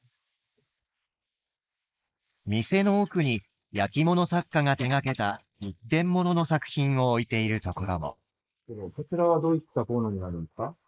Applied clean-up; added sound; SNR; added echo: neural mask model Resemble Enhance denoiser.